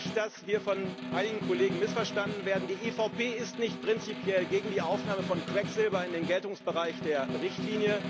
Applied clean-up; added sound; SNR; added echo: none; Snare drum; 6 dB; none.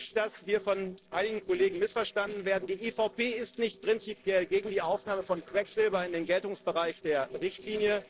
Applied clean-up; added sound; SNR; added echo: neural separator model SepFormer DNS4.